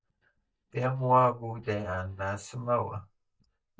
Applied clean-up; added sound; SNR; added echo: neural mask model DeepFilterNet 3.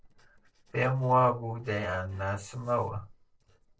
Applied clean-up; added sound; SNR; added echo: neural separator model SepFormer DNS4.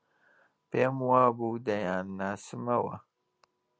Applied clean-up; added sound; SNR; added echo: none; none; none; none.